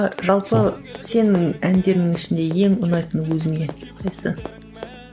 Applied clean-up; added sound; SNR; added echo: none; Run; 18 dB; none.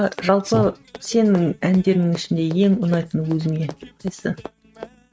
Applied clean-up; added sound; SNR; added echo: neural mask model RNNoise.